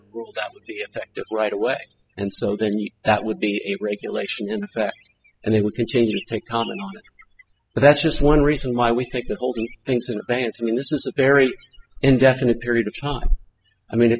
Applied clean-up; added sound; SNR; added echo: classical method spectral subtraction.